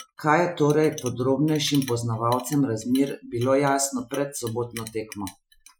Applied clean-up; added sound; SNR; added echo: classical method Wiener filter.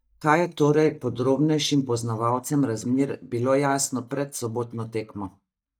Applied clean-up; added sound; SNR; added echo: neural mask model DeepFilterNet 3.